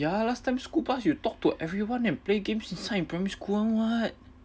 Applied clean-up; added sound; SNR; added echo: none; none; none; none.